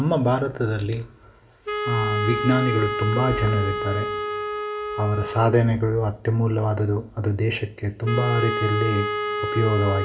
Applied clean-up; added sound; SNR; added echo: none; Wind instrument, woodwind instrument; 6 dB; reverberation time 0.7 s.